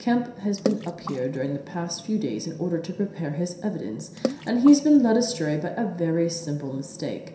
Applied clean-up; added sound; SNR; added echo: none; Water / Splash, splatter; 13 dB; reverberation time 0.7 s.